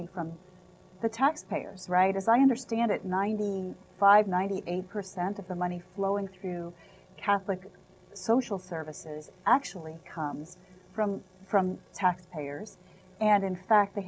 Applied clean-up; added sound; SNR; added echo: none; none; none; none.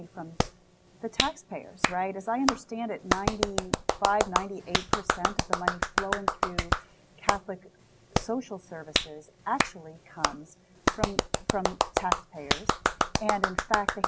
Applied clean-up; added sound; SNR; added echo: none; Clapping; -4 dB; none.